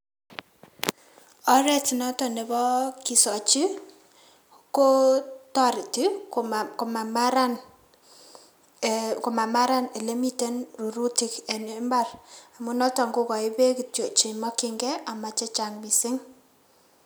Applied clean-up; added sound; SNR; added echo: none; none; none; none.